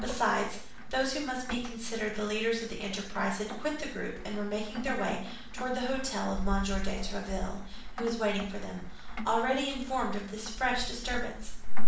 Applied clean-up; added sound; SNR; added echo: none; Rain; 18 dB; reverberation time 0.5 s.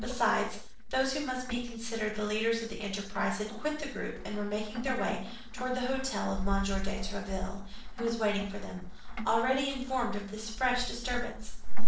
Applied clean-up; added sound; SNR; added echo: neural separator model SepFormer DNS4.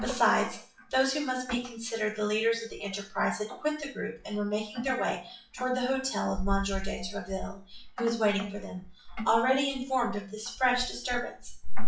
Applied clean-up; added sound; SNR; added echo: classical method WPE with log-MMSE.